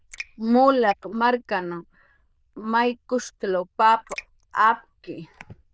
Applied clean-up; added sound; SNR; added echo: neural diffusion model UNIVERSE++.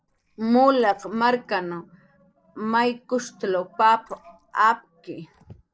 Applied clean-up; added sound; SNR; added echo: neural separator model SepFormer DNS4.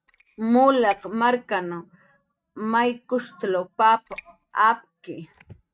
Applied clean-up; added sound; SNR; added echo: neural mask model RNNoise.